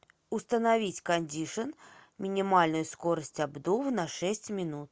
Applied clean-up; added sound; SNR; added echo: none; none; none; none.